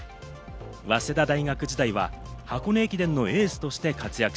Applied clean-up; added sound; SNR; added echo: none; Rain; 18 dB; none.